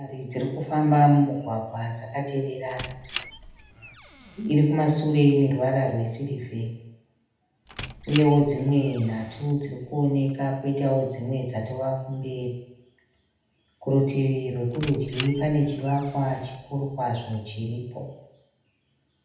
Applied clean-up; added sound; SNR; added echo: none; Squeak; 12 dB; reverberation time 0.8 s.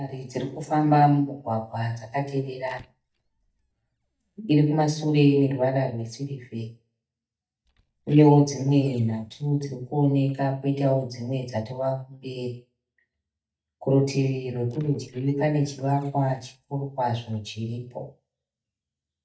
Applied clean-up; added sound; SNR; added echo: neural mask model DeepFilterNet 3.